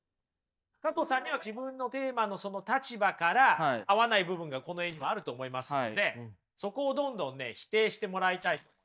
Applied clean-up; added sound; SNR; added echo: neural mask model DeepFilterNet 3.